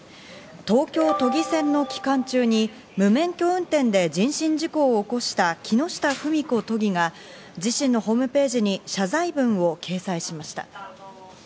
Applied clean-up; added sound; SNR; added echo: none; none; none; none.